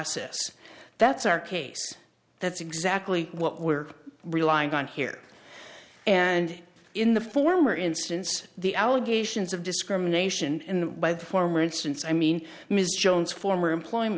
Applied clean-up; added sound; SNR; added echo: none; none; none; none.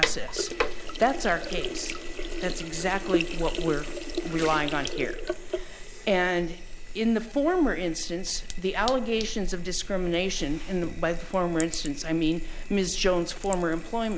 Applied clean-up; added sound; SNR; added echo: none; Sink (filling or washing); 3 dB; none.